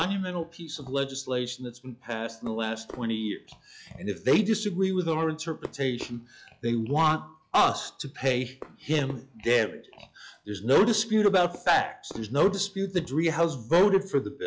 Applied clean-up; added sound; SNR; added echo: classical method log-MMSE.